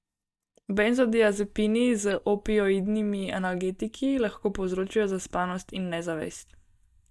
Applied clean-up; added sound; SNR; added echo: neural mask model DeepFilterNet 3.